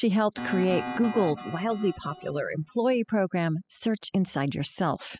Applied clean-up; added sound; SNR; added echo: classical method spectral subtraction.